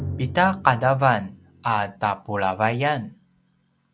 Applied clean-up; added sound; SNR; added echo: none; Drum; 15 dB; none.